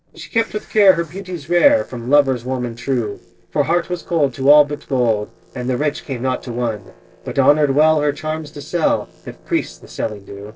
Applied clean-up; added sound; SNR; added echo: neural separator model SepFormer DNS4.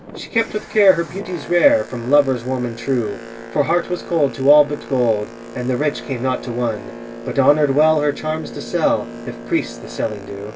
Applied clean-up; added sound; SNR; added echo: none; Boat, Water vehicle; 14 dB; reverberation time 0.1 s.